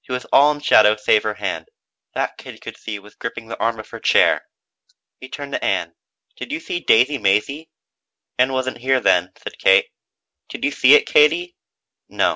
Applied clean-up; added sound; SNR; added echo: none; none; none; none.